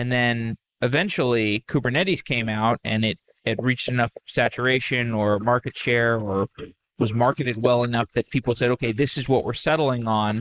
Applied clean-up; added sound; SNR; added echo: neural mask model Resemble Enhance denoiser.